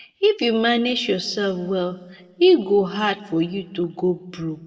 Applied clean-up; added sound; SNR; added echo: none; none; none; reverberation time 1.0 s.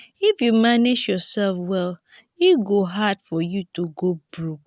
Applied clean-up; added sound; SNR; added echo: none; none; none; none.